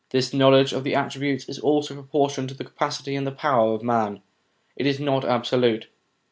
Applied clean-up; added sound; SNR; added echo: none; none; none; none.